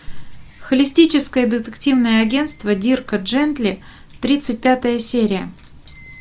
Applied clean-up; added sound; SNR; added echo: none; none; none; none.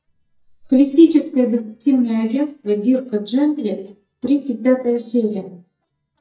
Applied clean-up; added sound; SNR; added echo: neural mask model DeepFilterNet 3.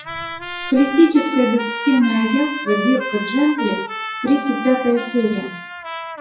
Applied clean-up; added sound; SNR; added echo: classical method WPE with log-MMSE.